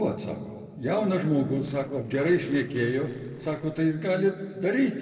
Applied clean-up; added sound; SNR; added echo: neural separator model SepFormer DNS4.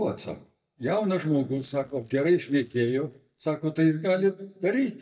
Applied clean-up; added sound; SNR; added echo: neural mask model DeepFilterNet 3.